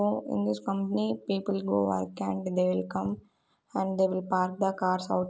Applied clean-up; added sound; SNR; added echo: none; none; none; none.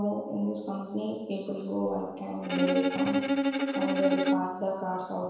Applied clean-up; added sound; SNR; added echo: none; Bowed string instrument; -3 dB; reverberation time 1.0 s.